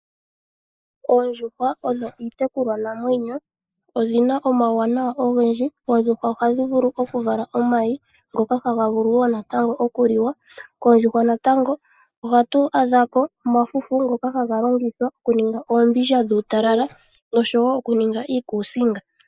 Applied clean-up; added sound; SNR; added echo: neural mask model Resemble Enhance denoiser.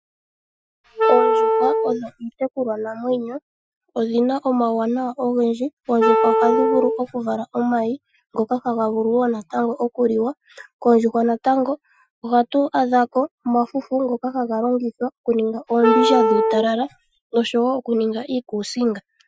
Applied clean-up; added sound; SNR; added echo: classical method Wiener filter.